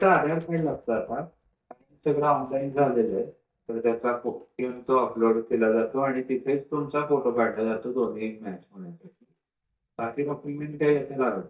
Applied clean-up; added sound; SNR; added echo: neural mask model DeepFilterNet 3.